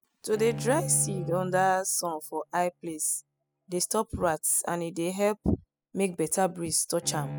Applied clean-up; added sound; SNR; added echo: classical method spectral subtraction.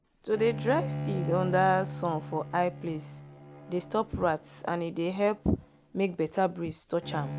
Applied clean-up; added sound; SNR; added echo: none; Bowed string instrument; 10 dB; none.